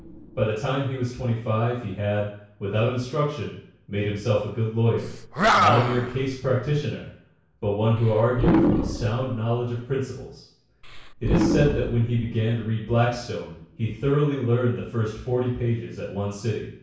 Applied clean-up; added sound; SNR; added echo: none; Animal; 4 dB; reverberation time 0.6 s.